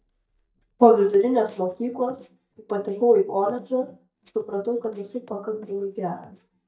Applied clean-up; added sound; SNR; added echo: neural mask model DeepFilterNet 3.